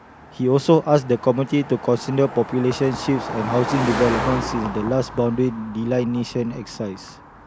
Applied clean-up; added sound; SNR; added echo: none; Car passing by; 10 dB; none.